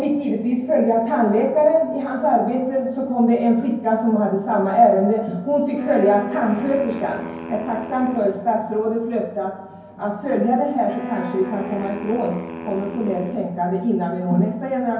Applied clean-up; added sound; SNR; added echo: none; Wind instrument, woodwind instrument; 12 dB; reverberation time 0.9 s.